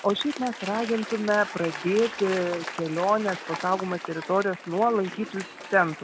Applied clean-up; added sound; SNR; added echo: none; Applause / Crowd; 11 dB; none.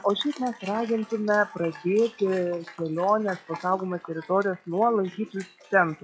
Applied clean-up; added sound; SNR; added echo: classical method log-MMSE.